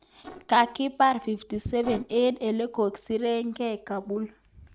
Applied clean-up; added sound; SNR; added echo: neural separator model SepFormer DNS4.